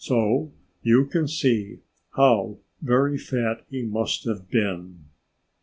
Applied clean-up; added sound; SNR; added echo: none; none; none; none.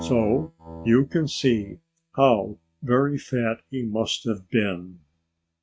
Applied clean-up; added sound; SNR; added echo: neural mask model RNNoise.